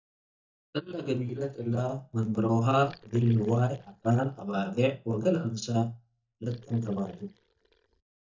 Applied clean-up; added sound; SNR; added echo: neural mask model DeepFilterNet 3.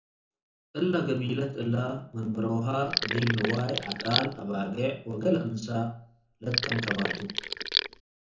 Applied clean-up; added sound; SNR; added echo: none; Sink (filling or washing); 1 dB; reverberation time 0.7 s.